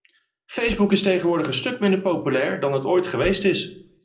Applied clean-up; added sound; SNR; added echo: none; Cupboard open or close; 19 dB; reverberation time 0.5 s.